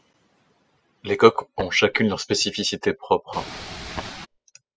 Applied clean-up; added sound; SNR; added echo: classical method spectral subtraction.